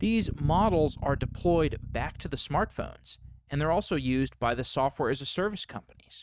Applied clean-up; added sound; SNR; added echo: neural mask model RNNoise.